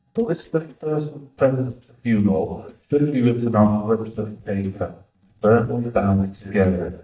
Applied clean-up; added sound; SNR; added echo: neural mask model DeepFilterNet 3.